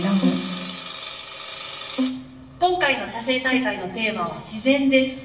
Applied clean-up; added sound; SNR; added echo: none; Bowed string instrument; 8 dB; reverberation time 0.9 s.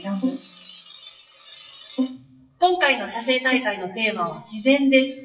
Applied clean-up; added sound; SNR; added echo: classical method WPE with log-MMSE.